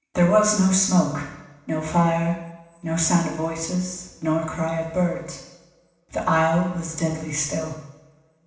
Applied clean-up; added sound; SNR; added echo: none; none; none; reverberation time 0.9 s.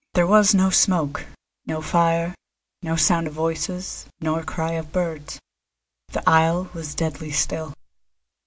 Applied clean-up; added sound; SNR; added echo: none; none; none; none.